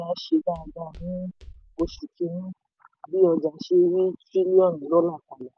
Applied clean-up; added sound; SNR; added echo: none; Walk, footsteps; 20 dB; none.